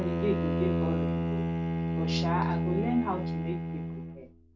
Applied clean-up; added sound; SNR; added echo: none; Bowed string instrument; -4 dB; reverberation time 0.2 s.